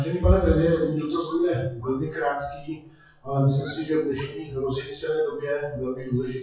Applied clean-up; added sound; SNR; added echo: classical method WPE with log-MMSE.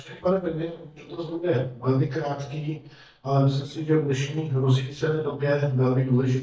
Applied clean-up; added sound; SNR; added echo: neural mask model DeepFilterNet 3.